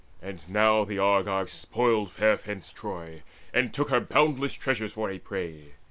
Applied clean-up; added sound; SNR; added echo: none; Crumpling, crinkling; 17 dB; none.